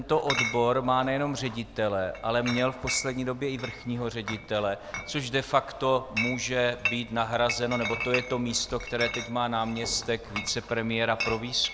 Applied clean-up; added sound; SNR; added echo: none; Chatter / Chink, clink; 9 dB; none.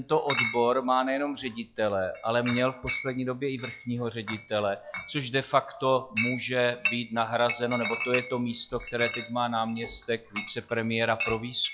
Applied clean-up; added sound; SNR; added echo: classical method log-MMSE.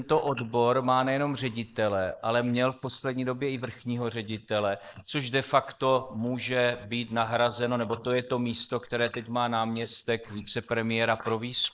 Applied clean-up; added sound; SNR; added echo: neural mask model Resemble Enhance denoiser.